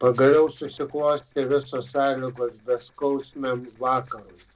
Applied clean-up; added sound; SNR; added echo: neural separator model SepFormer DNS4.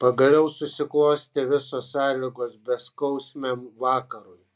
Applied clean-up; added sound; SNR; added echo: none; none; none; none.